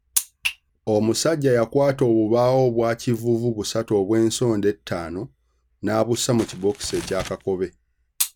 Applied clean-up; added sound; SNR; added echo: none; Crumpling, crinkling; 16 dB; none.